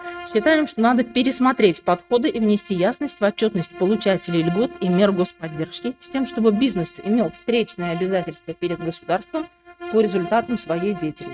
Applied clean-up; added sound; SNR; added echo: neural mask model RNNoise.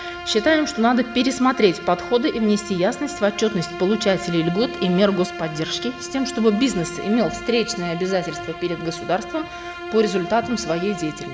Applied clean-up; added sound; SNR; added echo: none; Bowed string instrument; 11 dB; none.